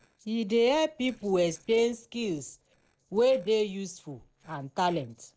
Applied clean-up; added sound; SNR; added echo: neural separator model SepFormer DNS4.